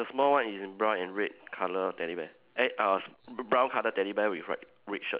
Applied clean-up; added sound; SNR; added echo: none; none; none; none.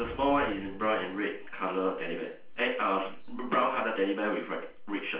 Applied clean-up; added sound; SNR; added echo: none; Boom; 17 dB; reverberation time 0.4 s.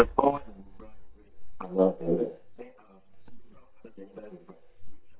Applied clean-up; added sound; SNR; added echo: neural mask model DeepFilterNet 3.